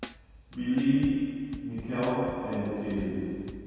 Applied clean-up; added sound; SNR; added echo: none; Drum kit; 15 dB; reverberation time 2.1 s.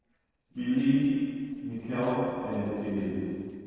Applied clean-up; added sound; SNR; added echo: neural separator model SepFormer DNS4.